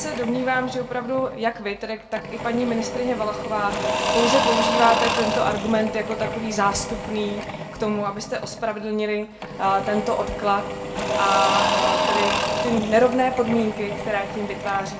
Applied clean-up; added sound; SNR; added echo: none; Engine / Drill / Mechanisms; 2 dB; reverberation time 0.6 s.